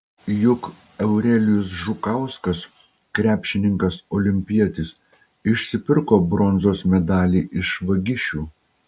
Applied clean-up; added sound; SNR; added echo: none; none; none; none.